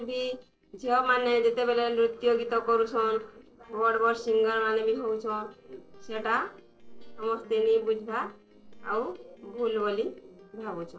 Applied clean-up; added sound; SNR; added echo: neural separator model SepFormer DNS4.